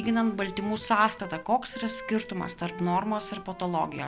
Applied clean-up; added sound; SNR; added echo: none; Wind instrument, woodwind instrument; 14 dB; none.